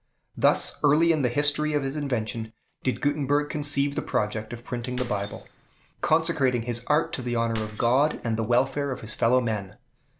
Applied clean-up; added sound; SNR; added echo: none; Keys jangling; 14 dB; none.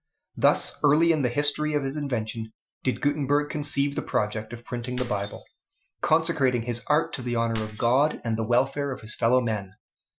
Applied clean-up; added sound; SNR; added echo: classical method Wiener filter.